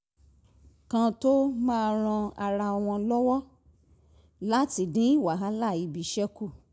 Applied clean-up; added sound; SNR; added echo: none; none; none; none.